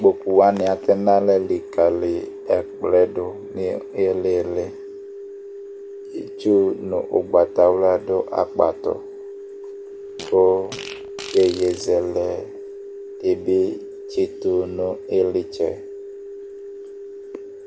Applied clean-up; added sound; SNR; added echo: none; Fart; 17 dB; none.